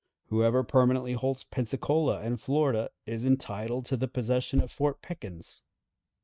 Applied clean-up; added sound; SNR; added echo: neural mask model RNNoise.